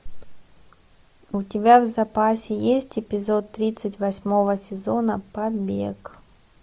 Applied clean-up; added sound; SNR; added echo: none; none; none; none.